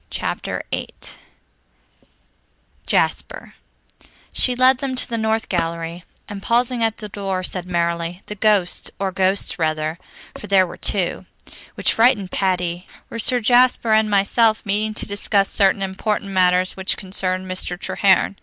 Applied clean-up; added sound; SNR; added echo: none; none; none; none.